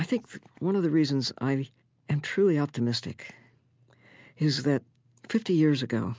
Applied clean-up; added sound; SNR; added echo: none; none; none; none.